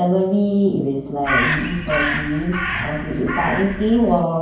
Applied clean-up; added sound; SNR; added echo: none; Crow; 4 dB; reverberation time 0.9 s.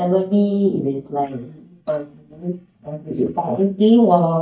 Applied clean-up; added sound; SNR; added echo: neural mask model DeepFilterNet 3.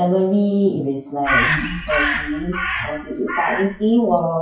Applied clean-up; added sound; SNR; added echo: classical method WPE with log-MMSE.